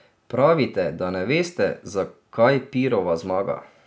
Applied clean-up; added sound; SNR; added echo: none; none; none; none.